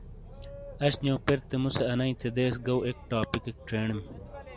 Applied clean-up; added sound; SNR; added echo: none; Boat, Water vehicle; 15 dB; none.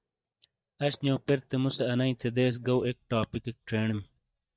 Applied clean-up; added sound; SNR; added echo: neural mask model DeepFilterNet 3.